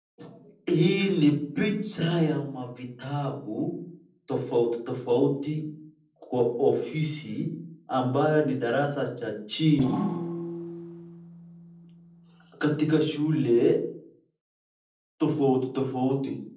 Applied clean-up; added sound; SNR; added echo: neural separator model SepFormer DNS4.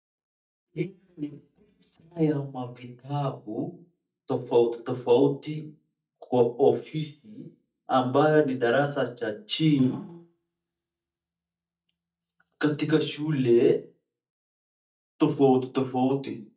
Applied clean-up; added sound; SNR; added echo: neural mask model DeepFilterNet 3.